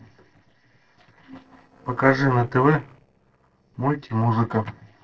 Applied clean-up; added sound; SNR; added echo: neural separator model SepFormer DNS4.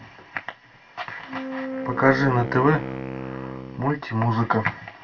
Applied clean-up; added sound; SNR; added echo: none; Wind instrument, woodwind instrument; 9 dB; reverberation time 0.2 s.